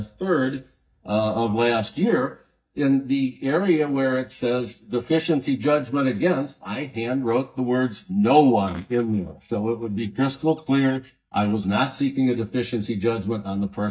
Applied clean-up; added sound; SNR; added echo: neural mask model DeepFilterNet 3.